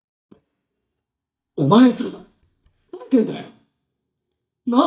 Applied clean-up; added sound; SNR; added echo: neural mask model DeepFilterNet 3.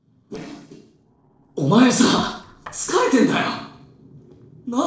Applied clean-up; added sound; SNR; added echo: neural separator model SepFormer DNS4.